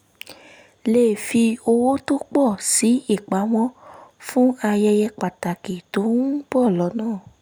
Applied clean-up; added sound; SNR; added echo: none; none; none; none.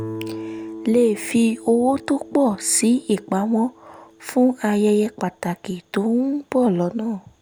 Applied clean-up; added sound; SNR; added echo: none; Guitar; 17 dB; none.